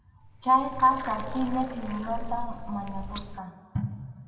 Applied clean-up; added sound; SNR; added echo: none; Water; 7 dB; reverberation time 2.2 s.